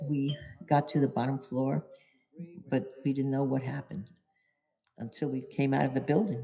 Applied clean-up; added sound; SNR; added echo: classical method WPE with log-MMSE.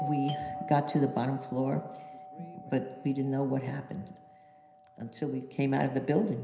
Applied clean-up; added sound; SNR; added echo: none; Doorbell; 12 dB; reverberation time 0.9 s.